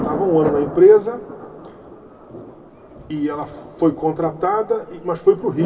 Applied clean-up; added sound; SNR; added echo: none; Thunder; 13 dB; reverberation time 2.6 s.